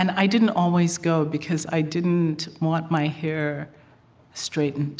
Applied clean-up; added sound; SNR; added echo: none; none; none; none.